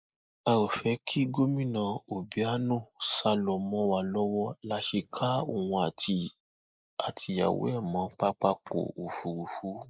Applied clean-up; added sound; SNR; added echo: neural mask model Resemble Enhance denoiser.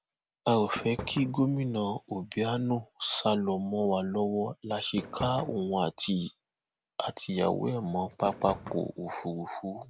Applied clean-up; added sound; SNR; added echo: none; Fireworks; 13 dB; none.